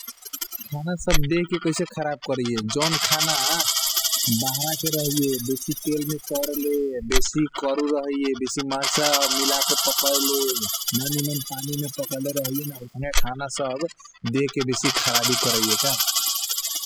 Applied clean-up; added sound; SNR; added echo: classical method spectral subtraction.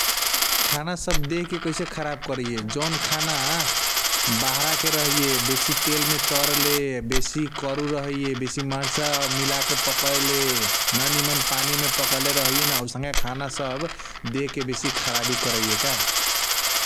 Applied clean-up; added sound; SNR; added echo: none; Coin (dropping); -4 dB; none.